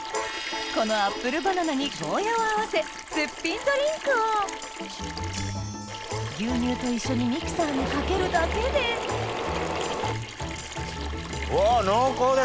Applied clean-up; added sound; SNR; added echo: none; Sink (filling or washing) / Water tap, faucet; 12 dB; none.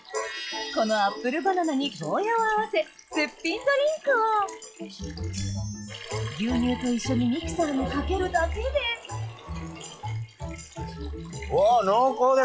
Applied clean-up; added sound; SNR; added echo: classical method log-MMSE.